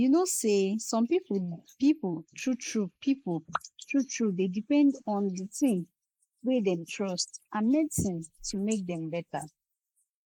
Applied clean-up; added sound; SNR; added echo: neural mask model Resemble Enhance denoiser.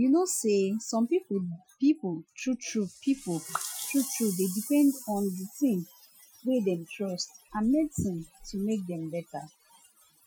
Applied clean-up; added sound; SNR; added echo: classical method Wiener filter.